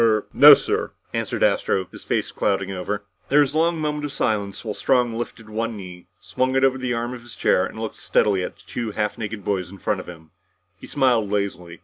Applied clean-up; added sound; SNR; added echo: none; none; none; none.